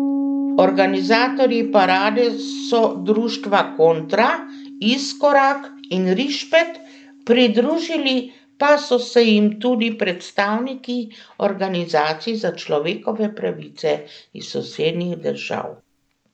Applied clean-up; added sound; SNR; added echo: none; Piano; 11 dB; none.